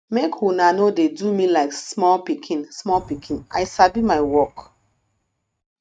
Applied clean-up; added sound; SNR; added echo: neural mask model RNNoise.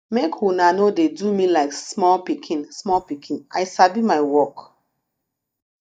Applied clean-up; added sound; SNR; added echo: neural mask model DeepFilterNet 3.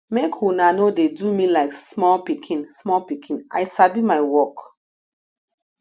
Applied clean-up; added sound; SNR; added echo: none; none; none; none.